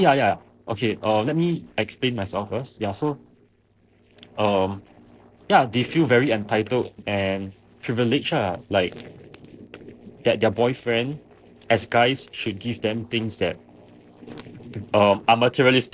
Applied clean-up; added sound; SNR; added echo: neural separator model SepFormer DNS4.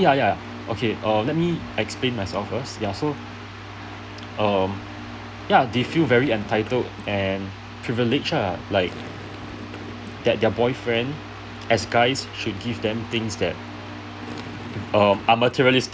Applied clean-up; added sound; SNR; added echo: none; Gurgling; 17 dB; none.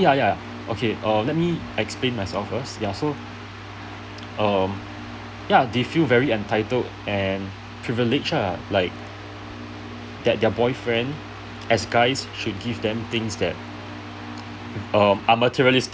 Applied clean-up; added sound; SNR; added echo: none; none; none; none.